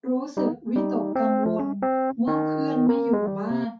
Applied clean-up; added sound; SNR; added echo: none; Piano; -1 dB; reverberation time 0.3 s.